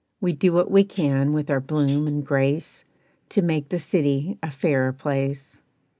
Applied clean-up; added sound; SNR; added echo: none; Tambourine; 11 dB; none.